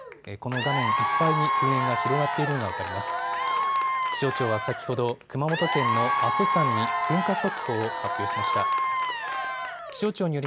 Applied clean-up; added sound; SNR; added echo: none; Applause / Crowd / Cheering; -2 dB; none.